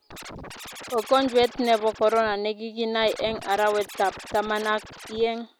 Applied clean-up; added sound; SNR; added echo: none; Scratching (performance technique); 16 dB; none.